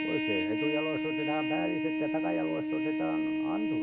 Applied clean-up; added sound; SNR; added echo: none; Trumpet; -5 dB; none.